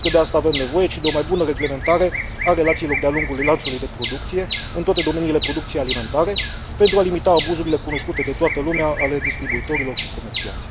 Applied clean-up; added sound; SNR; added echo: none; Bird vocalization, bird call, bird song; 6 dB; none.